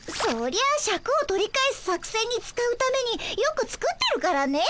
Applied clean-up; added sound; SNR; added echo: none; none; none; none.